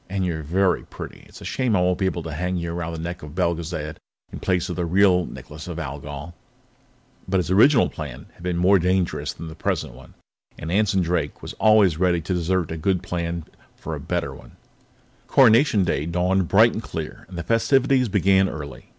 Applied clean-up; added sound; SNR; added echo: none; none; none; none.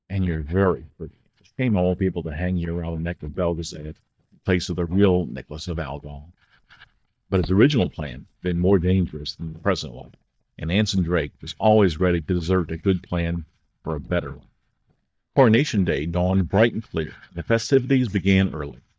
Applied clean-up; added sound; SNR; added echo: neural mask model DeepFilterNet 3.